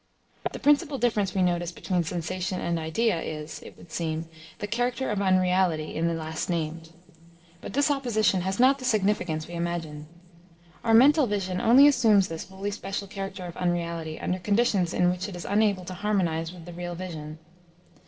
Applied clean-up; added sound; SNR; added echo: neural separator model SepFormer DNS4.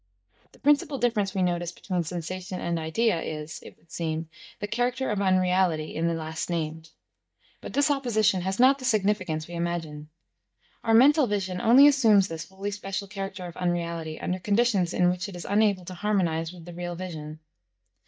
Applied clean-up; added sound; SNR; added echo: neural mask model DeepFilterNet 3.